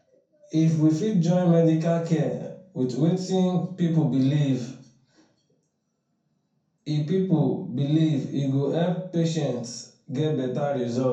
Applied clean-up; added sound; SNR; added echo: none; none; none; reverberation time 0.5 s.